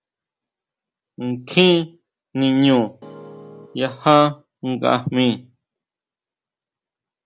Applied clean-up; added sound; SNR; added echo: none; Keyboard (musical); 20 dB; none.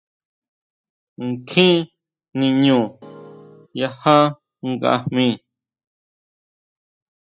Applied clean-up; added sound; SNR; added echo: classical method spectral subtraction.